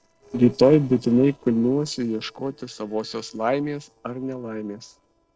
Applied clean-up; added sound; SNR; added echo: neural separator model SepFormer DNS4.